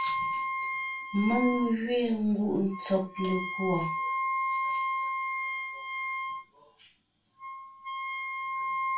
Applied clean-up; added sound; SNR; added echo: none; Wind instrument, woodwind instrument; 2 dB; reverberation time 0.3 s.